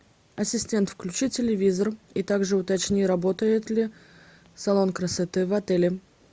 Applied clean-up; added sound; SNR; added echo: none; none; none; none.